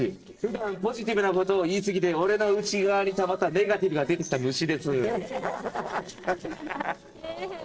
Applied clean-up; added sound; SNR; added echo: neural separator model SepFormer DNS4.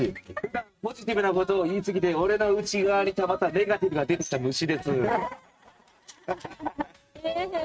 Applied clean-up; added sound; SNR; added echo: neural mask model RNNoise.